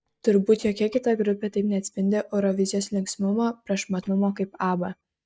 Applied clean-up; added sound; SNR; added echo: neural mask model DeepFilterNet 3.